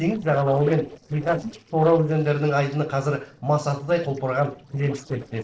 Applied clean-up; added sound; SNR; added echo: neural separator model SepFormer DNS4.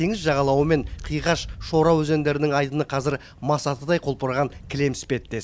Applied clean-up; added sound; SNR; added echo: none; none; none; none.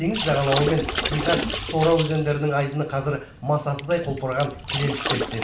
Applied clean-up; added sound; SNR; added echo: none; Water / Splash, splatter; 6 dB; reverberation time 0.4 s.